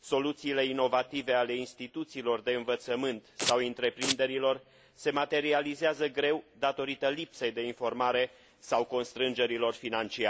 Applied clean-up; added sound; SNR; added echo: none; Domestic sounds, home sounds; 5 dB; none.